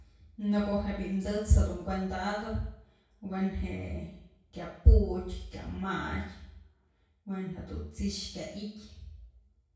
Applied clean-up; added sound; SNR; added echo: none; none; none; reverberation time 0.6 s.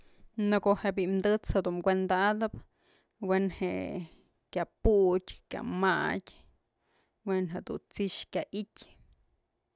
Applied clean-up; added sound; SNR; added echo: none; none; none; none.